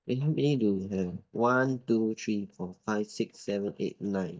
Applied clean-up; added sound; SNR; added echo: neural mask model DeepFilterNet 3.